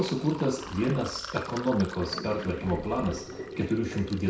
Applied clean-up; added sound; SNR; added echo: none; Sink (filling or washing); 10 dB; reverberation time 0.6 s.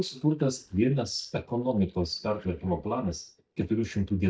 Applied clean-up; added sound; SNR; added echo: neural mask model DeepFilterNet 3.